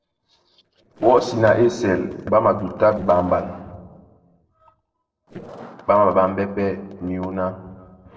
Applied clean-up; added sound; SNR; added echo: neural separator model SepFormer DNS4.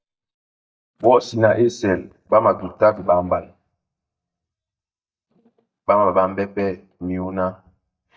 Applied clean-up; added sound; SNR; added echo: neural mask model DeepFilterNet 3.